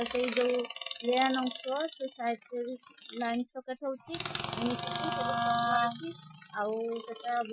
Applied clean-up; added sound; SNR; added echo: classical method Wiener filter.